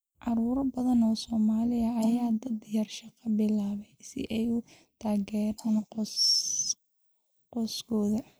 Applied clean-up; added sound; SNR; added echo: neural mask model Resemble Enhance denoiser.